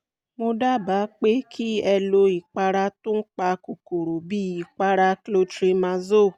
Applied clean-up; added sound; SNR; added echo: none; none; none; none.